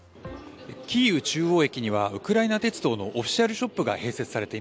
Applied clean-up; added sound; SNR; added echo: none; none; none; none.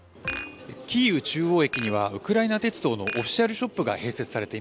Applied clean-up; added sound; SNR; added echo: none; Dishes, pots, and pans; 12 dB; none.